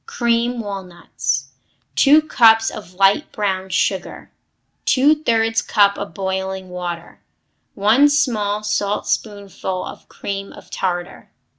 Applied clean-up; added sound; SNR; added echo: none; none; none; none.